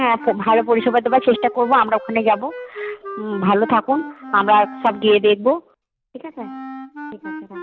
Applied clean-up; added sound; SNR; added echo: none; Wind instrument, woodwind instrument; 14 dB; none.